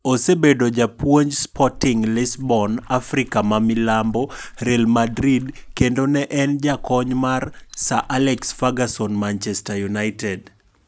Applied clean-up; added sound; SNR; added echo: none; Splash, splatter; 19 dB; none.